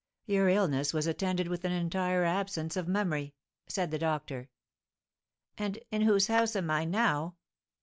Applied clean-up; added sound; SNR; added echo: none; Clapping; 17 dB; none.